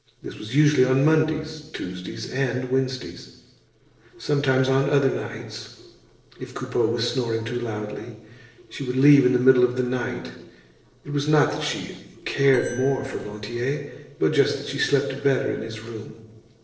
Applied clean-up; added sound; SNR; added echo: neural separator model SepFormer DNS4.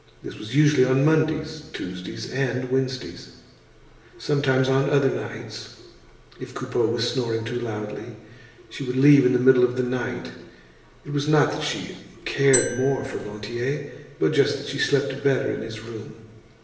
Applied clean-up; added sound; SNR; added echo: none; Marimba, xylophone; 6 dB; reverberation time 1.0 s.